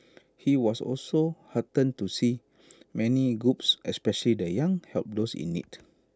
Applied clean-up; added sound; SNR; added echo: none; none; none; none.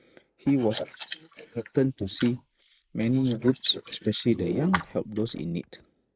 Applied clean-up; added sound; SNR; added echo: neural mask model Resemble Enhance denoiser.